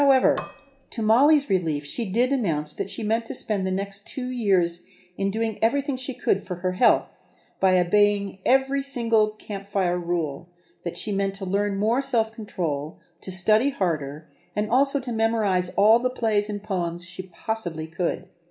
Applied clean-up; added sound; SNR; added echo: none; Cutlery, silverware / Dishes, pots, and pans; 10 dB; reverberation time 0.5 s.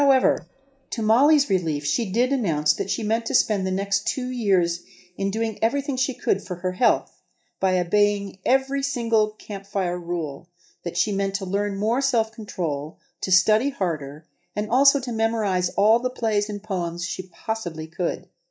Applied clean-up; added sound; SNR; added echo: neural mask model DeepFilterNet 3.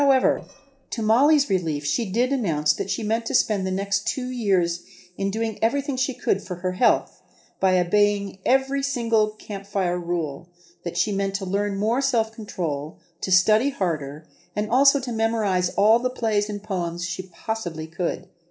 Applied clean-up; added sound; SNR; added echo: neural separator model SepFormer DNS4.